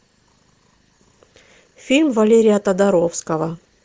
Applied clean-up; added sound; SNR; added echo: none; none; none; none.